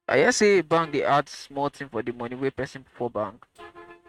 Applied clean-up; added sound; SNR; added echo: neural mask model RNNoise.